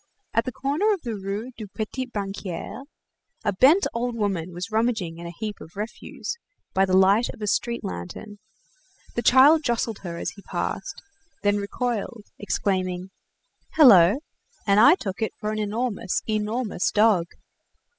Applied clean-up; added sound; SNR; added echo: classical method spectral subtraction.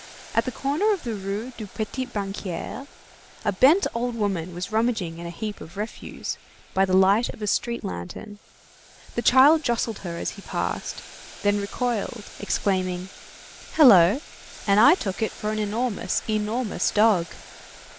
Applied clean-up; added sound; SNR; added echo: none; Boiling; 20 dB; none.